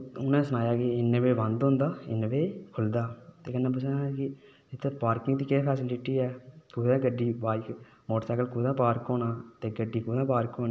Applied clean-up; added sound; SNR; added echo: none; none; none; none.